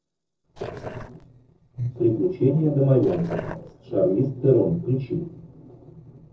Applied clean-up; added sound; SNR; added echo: neural separator model SepFormer DNS4.